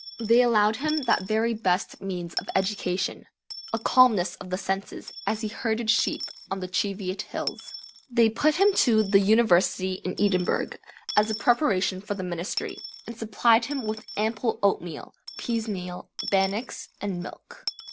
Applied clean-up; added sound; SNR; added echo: none; Coin (dropping) / Dishes, pots, and pans; 15 dB; none.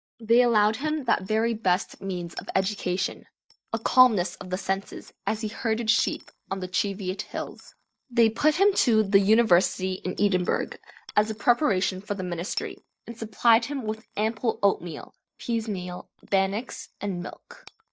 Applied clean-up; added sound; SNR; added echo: neural mask model DeepFilterNet 3.